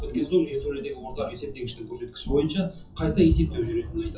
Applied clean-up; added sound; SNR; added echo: classical method WPE with log-MMSE.